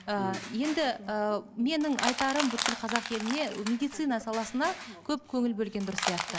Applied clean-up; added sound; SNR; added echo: none; Crushing; 7 dB; none.